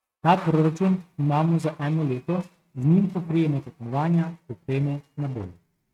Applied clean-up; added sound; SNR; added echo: neural mask model RNNoise.